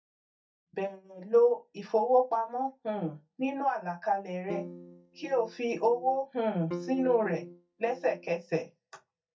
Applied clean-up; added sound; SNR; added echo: neural mask model DeepFilterNet 3.